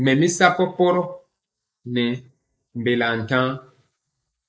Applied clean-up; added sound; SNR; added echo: neural mask model Resemble Enhance denoiser.